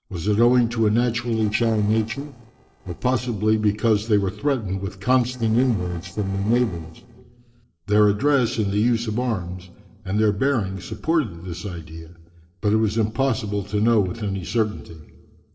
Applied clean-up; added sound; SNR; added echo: neural separator model SepFormer DNS4.